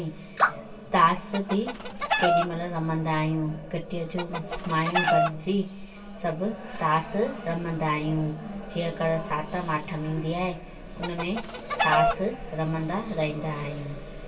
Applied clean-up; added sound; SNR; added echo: none; Chicken, rooster; -1 dB; reverberation time 0.2 s.